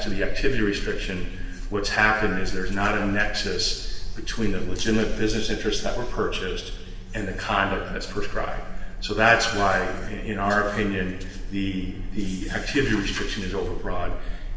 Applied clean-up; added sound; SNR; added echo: none; none; none; reverberation time 1.4 s.